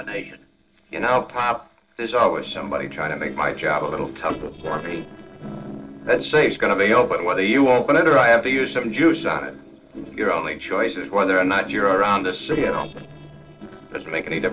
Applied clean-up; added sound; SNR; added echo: neural separator model SepFormer DNS4.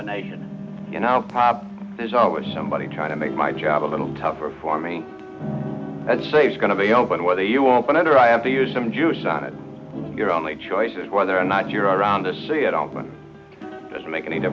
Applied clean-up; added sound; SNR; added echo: none; none; none; none.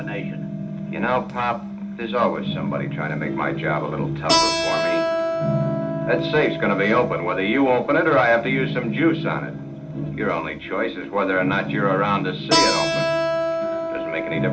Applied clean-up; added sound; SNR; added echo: none; Keyboard (musical); 4 dB; reverberation time 0.2 s.